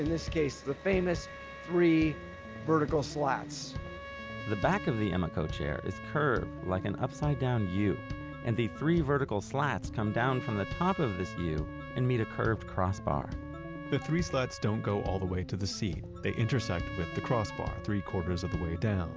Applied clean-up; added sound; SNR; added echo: none; Trumpet; 16 dB; none.